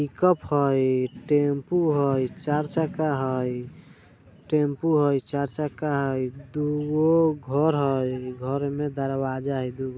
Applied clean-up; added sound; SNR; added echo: none; none; none; none.